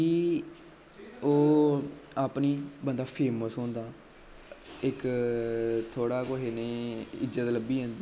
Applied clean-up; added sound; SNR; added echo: none; none; none; none.